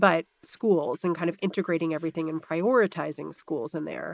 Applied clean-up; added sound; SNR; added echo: neural mask model Resemble Enhance denoiser.